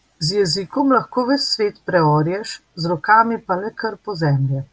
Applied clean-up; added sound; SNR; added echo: none; none; none; none.